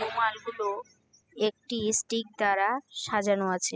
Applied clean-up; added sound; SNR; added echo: classical method spectral subtraction.